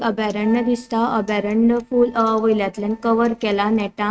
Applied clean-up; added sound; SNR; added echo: neural mask model RNNoise.